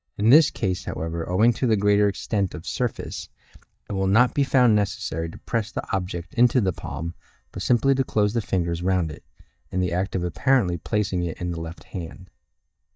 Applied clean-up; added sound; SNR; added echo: neural mask model DeepFilterNet 3.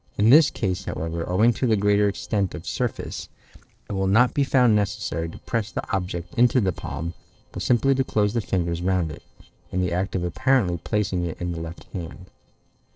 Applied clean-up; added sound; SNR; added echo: neural separator model SepFormer DNS4.